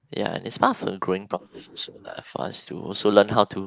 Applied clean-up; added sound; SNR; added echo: neural mask model Resemble Enhance denoiser.